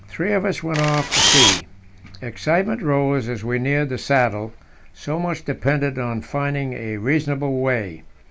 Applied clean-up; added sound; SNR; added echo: none; Camera; -5 dB; none.